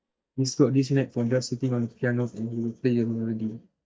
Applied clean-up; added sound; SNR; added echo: neural mask model DeepFilterNet 3.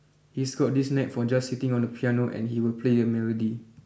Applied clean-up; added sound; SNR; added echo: none; none; none; none.